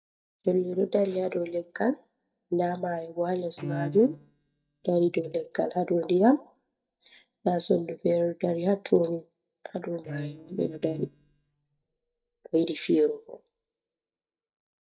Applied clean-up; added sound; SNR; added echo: neural mask model DeepFilterNet 3.